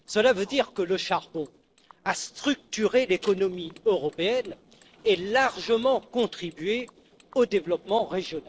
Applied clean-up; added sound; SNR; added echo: neural separator model SepFormer DNS4.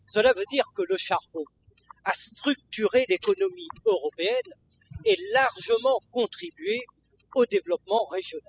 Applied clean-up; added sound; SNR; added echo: classical method spectral subtraction.